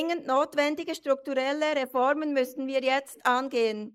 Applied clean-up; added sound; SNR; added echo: neural mask model Resemble Enhance denoiser.